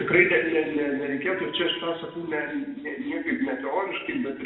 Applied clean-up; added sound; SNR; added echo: none; Electric guitar; 19 dB; reverberation time 0.9 s.